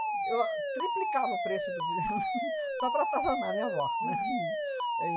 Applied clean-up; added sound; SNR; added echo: classical method WPE with log-MMSE.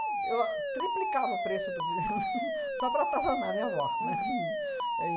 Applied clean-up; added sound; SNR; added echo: none; Alarm; -3 dB; reverberation time 1.0 s.